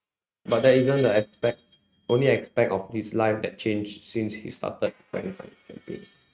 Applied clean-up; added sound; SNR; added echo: neural mask model RNNoise.